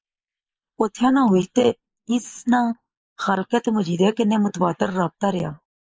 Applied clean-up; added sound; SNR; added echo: neural mask model Resemble Enhance denoiser.